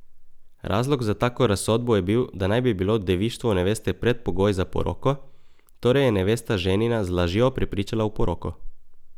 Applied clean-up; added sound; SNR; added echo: none; none; none; none.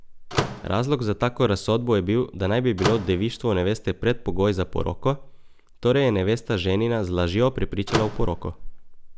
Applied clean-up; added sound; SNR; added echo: none; Slam / Microwave oven; 7 dB; none.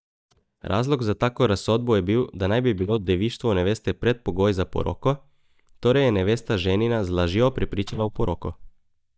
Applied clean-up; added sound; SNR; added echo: neural mask model DeepFilterNet 3.